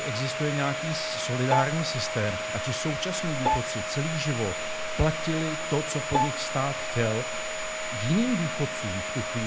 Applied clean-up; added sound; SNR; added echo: none; Domestic sounds, home sounds + Bowed string instrument; 1 dB; none.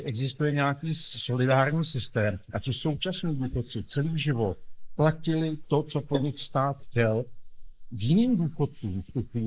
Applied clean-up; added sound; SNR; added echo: neural mask model Resemble Enhance denoiser.